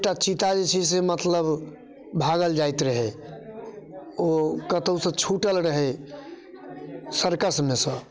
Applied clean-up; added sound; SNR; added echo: none; none; none; none.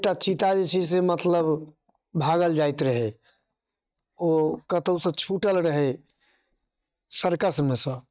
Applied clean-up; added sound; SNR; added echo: neural mask model DeepFilterNet 3.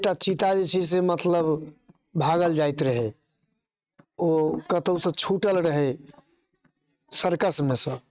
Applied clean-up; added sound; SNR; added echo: neural mask model RNNoise.